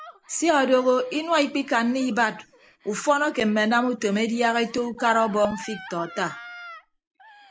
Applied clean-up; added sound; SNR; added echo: none; Gasp; 20 dB; none.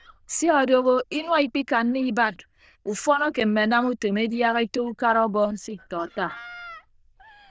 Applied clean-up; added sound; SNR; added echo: neural diffusion model UNIVERSE++.